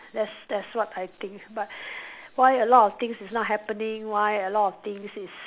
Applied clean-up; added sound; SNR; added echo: none; none; none; none.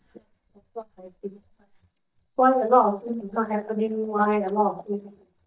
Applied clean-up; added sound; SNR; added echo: neural mask model DeepFilterNet 3.